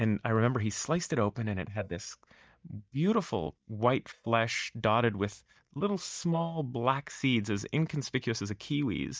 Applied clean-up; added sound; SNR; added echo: neural mask model DeepFilterNet 3.